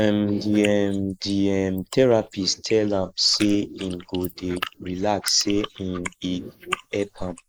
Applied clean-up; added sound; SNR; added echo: neural mask model Resemble Enhance denoiser.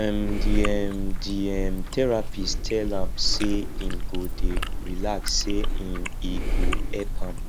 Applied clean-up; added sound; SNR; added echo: none; Chewing, mastication; -5 dB; none.